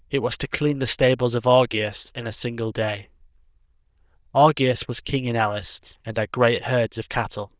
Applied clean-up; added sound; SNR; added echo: neural diffusion model UNIVERSE++.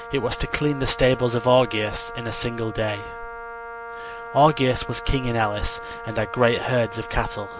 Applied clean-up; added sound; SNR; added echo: none; Wind instrument, woodwind instrument; 12 dB; none.